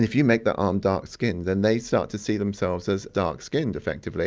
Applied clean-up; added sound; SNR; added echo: none; none; none; none.